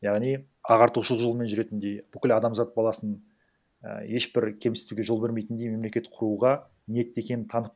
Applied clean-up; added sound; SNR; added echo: none; none; none; none.